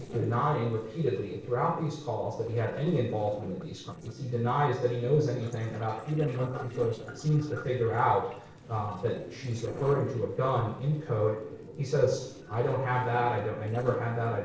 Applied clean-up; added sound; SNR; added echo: neural separator model SepFormer DNS4.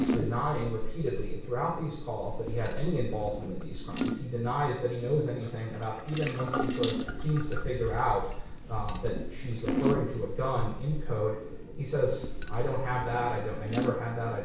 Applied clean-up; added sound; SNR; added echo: none; Drip / Sink (filling or washing) / Water tap, faucet; 1 dB; reverberation time 0.6 s.